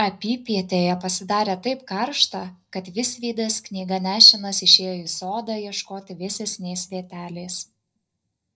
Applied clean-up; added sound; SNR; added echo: none; none; none; reverberation time 0.5 s.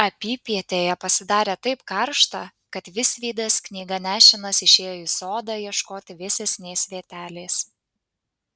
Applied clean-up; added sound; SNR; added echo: none; none; none; none.